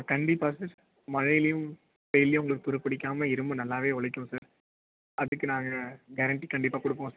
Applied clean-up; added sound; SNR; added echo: none; none; none; none.